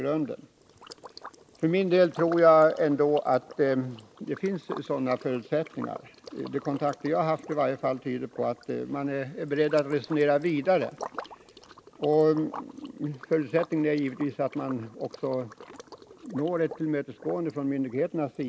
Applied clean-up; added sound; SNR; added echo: neural mask model Resemble Enhance denoiser.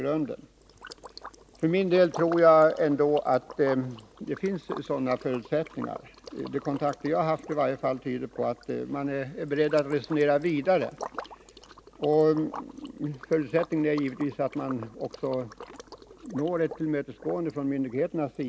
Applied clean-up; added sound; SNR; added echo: none; Liquid; 18 dB; none.